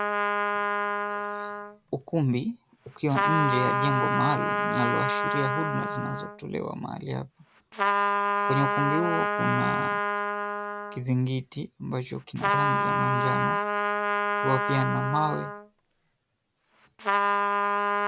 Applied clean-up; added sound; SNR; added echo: none; Trumpet; -3 dB; none.